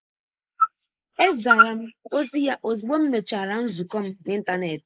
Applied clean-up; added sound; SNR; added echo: neural mask model Resemble Enhance denoiser.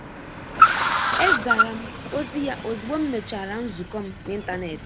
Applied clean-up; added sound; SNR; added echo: none; Car; -5 dB; none.